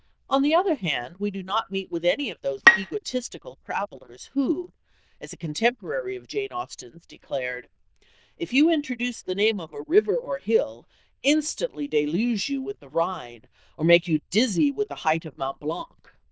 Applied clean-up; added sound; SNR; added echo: neural diffusion model UNIVERSE++.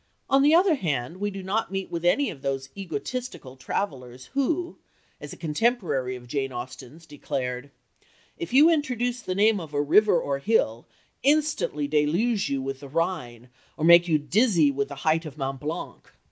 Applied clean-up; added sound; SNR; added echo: none; none; none; none.